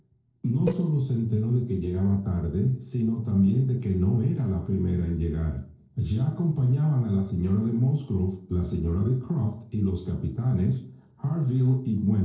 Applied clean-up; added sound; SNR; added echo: neural separator model SepFormer DNS4.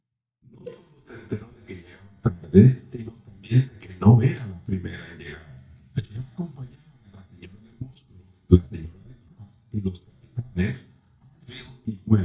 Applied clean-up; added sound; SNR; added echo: neural mask model DeepFilterNet 3.